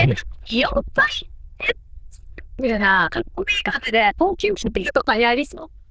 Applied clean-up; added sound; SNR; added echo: neural diffusion model UNIVERSE++.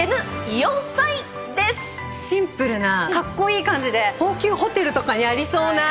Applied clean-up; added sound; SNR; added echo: none; none; none; none.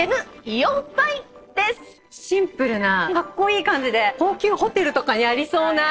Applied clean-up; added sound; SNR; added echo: neural separator model SepFormer DNS4.